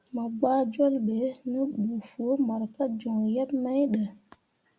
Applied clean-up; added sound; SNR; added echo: none; none; none; none.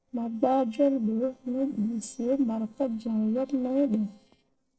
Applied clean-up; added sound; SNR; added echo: neural separator model SepFormer DNS4.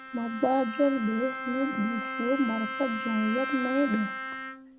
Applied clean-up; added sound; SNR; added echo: none; Bowed string instrument; 6 dB; none.